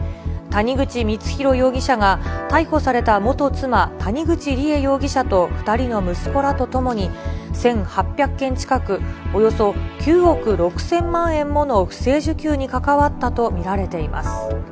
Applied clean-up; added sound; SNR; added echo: none; none; none; none.